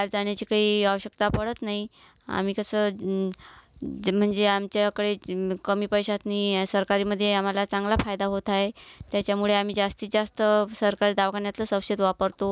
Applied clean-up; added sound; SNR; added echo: none; none; none; none.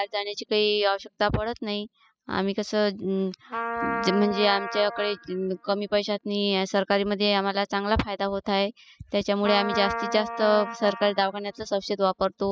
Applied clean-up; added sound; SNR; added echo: classical method spectral subtraction.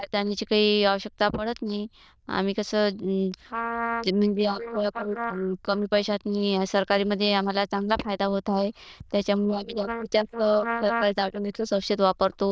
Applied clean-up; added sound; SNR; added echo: neural diffusion model UNIVERSE++.